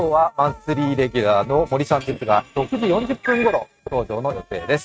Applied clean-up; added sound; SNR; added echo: neural mask model RNNoise.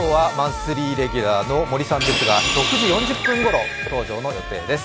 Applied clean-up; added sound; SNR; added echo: none; Mechanisms + Bowed string instrument; 12 dB; none.